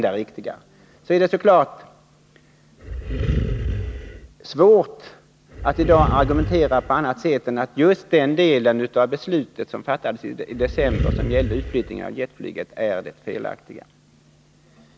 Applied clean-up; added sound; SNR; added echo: none; Animal; 3 dB; none.